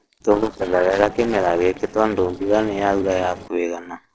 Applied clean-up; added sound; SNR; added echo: neural separator model SepFormer DNS4.